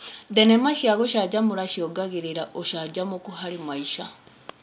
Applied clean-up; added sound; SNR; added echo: none; none; none; none.